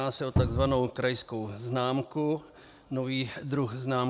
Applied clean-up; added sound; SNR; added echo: none; Cupboard open or close; -3 dB; none.